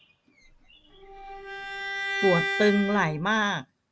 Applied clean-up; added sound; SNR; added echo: none; Bowed string instrument; 5 dB; none.